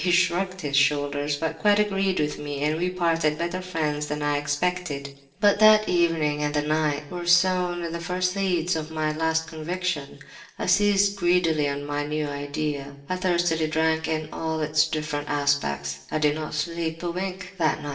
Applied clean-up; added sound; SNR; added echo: none; none; none; reverberation time 0.6 s.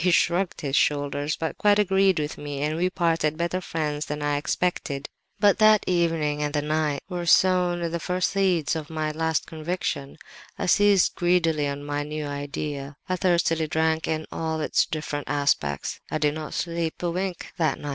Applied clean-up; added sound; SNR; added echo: none; none; none; none.